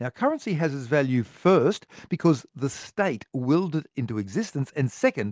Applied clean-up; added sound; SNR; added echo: none; none; none; none.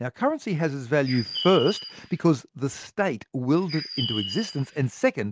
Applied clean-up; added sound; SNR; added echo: none; Bird; 9 dB; none.